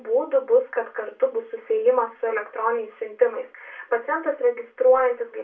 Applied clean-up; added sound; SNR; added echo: none; none; none; reverberation time 0.3 s.